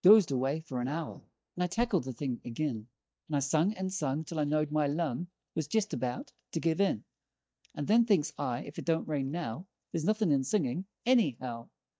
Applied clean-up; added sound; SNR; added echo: neural mask model DeepFilterNet 3.